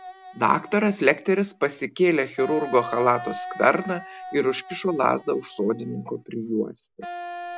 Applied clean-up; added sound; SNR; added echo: none; Wind instrument, woodwind instrument; 15 dB; none.